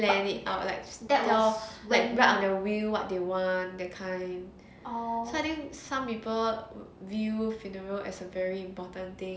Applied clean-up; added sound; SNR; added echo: none; none; none; none.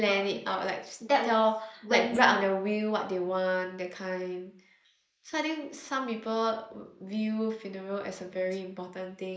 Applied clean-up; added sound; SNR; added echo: neural mask model Resemble Enhance denoiser.